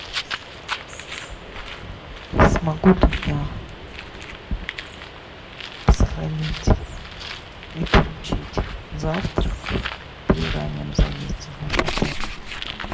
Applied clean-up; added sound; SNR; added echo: none; Bird; 9 dB; reverberation time 1.0 s.